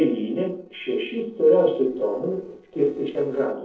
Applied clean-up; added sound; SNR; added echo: neural separator model SepFormer DNS4.